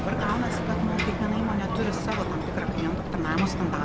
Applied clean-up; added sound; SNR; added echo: none; Ocean; -1 dB; none.